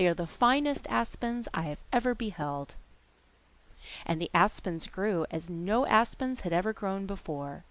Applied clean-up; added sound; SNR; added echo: none; none; none; none.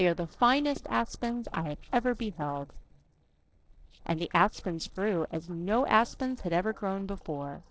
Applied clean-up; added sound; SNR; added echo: neural separator model SepFormer DNS4.